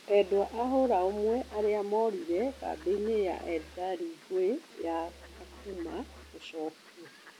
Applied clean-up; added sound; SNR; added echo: none; Fowl + Musical instrument; 20 dB; none.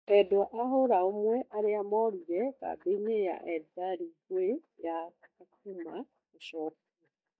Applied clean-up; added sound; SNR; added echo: neural mask model DeepFilterNet 3.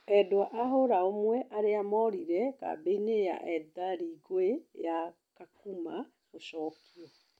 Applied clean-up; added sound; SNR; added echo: none; none; none; none.